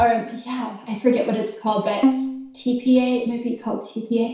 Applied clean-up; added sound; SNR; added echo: none; Bowed string instrument; 4 dB; reverberation time 0.6 s.